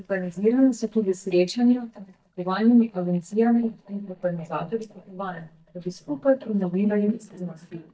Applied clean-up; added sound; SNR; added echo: neural mask model DeepFilterNet 3.